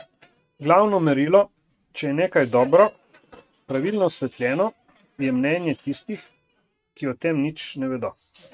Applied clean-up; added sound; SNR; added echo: neural mask model RNNoise.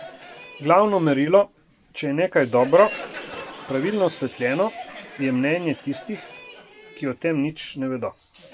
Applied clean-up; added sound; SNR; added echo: none; Crowd; 17 dB; none.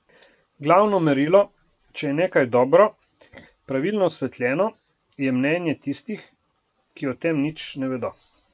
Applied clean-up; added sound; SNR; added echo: none; none; none; none.